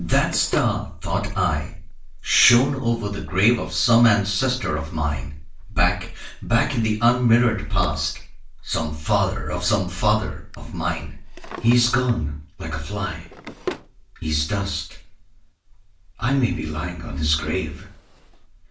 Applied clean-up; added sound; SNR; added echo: none; Drawer open or close; 19 dB; reverberation time 0.3 s.